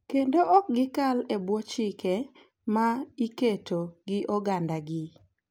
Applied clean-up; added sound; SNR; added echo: none; none; none; none.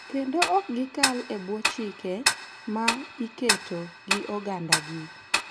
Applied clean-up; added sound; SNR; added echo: none; Tick-tock; -1 dB; none.